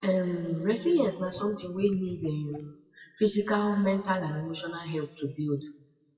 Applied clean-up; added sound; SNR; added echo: classical method WPE with log-MMSE.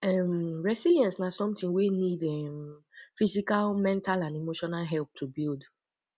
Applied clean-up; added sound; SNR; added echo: none; none; none; none.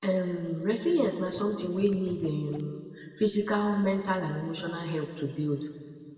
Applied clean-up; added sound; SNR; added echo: none; Scratching (performance technique); 19 dB; reverberation time 2.1 s.